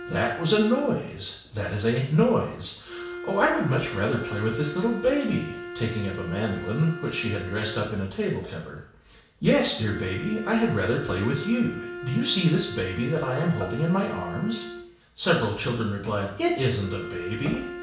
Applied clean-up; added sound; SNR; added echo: none; Wind instrument, woodwind instrument; 12 dB; reverberation time 0.6 s.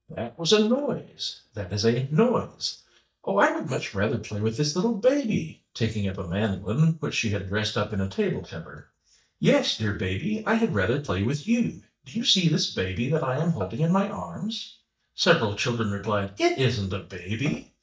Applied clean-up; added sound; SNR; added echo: neural mask model DeepFilterNet 3.